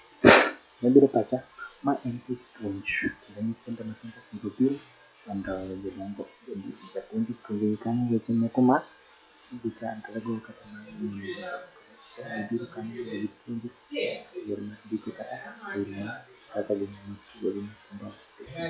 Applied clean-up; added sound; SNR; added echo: classical method log-MMSE.